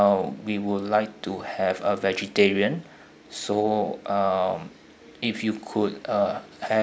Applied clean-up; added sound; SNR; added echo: none; none; none; none.